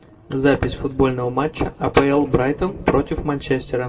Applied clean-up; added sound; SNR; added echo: none; none; none; reverberation time 1.0 s.